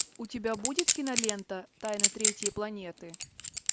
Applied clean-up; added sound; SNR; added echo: none; Chink, clink; -4 dB; none.